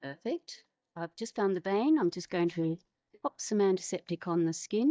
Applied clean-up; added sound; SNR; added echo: neural mask model DeepFilterNet 3.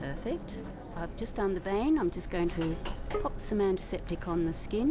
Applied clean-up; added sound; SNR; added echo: none; Bowed string instrument; 13 dB; none.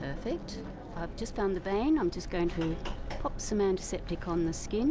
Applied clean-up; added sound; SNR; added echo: none; none; none; none.